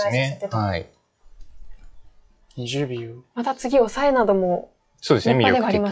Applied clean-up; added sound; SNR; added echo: classical method log-MMSE.